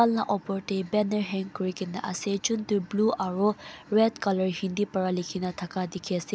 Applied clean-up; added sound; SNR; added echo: none; none; none; none.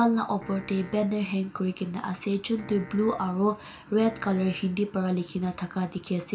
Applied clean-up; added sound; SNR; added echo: none; Piano; 18 dB; reverberation time 0.3 s.